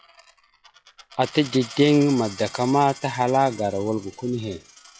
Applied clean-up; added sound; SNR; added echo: classical method log-MMSE.